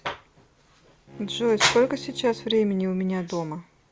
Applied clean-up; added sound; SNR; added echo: none; Bowed string instrument; 19 dB; none.